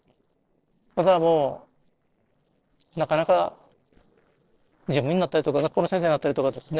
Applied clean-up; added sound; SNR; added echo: neural separator model SepFormer DNS4.